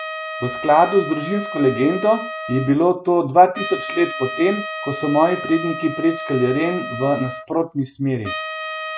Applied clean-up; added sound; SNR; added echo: none; Trumpet; 10 dB; none.